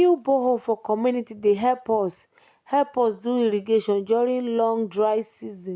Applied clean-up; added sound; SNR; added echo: none; none; none; none.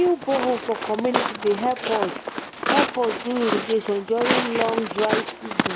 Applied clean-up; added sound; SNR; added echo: none; Walk, footsteps; 2 dB; none.